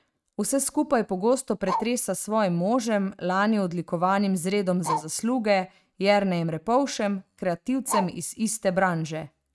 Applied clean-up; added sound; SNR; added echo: neural mask model RNNoise.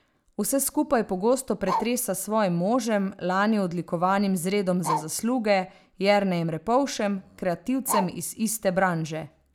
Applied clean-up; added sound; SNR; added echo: none; Bark; 10 dB; none.